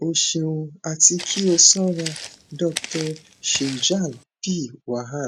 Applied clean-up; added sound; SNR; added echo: none; Walk, footsteps; 13 dB; none.